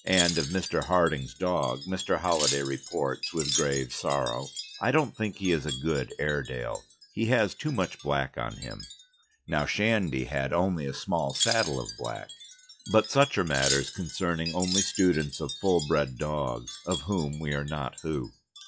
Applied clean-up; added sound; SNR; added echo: classical method log-MMSE.